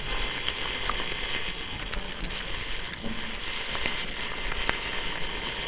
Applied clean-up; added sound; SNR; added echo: neural separator model SepFormer WHAMR!.